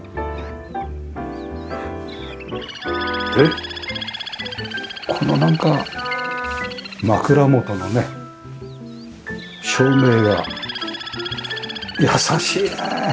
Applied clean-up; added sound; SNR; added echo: none; Bird + Wind instrument, woodwind instrument; 9 dB; none.